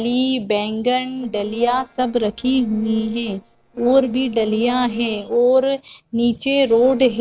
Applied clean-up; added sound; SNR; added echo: neural separator model SepFormer DNS4.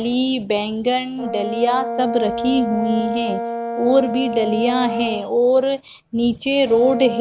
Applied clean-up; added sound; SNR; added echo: none; Brass instrument; 7 dB; none.